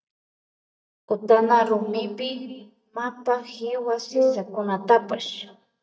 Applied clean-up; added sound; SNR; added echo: neural mask model DeepFilterNet 3.